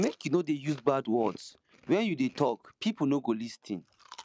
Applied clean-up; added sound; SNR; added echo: neural mask model RNNoise.